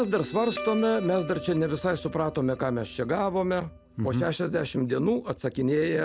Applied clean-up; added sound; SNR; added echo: none; Guitar; 15 dB; none.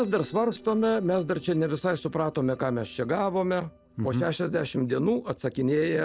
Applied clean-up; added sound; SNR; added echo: neural separator model SepFormer DNS4.